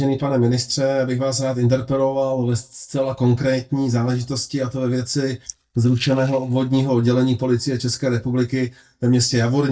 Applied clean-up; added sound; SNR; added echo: neural mask model DeepFilterNet 3.